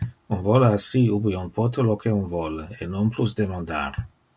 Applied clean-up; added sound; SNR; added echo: none; none; none; none.